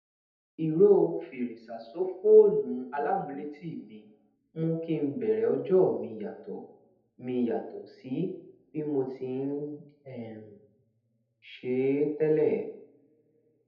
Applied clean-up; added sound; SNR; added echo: none; none; none; reverberation time 0.7 s.